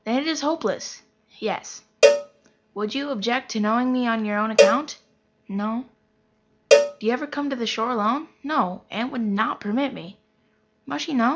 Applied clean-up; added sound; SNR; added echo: none; Cowbell; -2 dB; none.